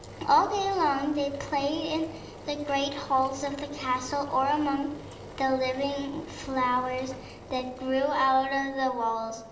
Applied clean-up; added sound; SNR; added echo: none; Engine; 16 dB; reverberation time 0.9 s.